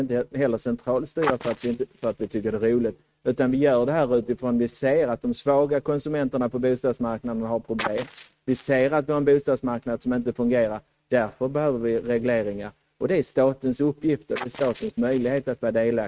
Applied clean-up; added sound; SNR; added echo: neural mask model RNNoise.